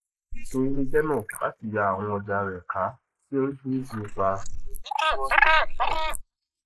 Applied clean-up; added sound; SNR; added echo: neural mask model Resemble Enhance denoiser.